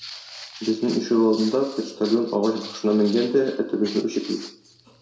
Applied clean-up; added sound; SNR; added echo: none; Walk, footsteps; 17 dB; reverberation time 0.5 s.